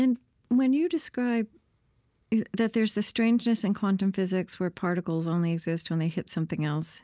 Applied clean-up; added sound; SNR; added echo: none; none; none; none.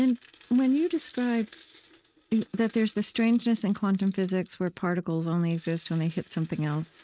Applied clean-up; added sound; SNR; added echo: neural mask model RNNoise.